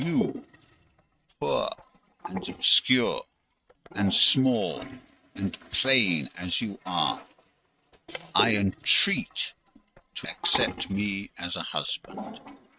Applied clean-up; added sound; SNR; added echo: neural mask model RNNoise.